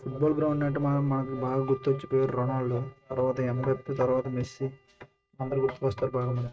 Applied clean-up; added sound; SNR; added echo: neural mask model RNNoise.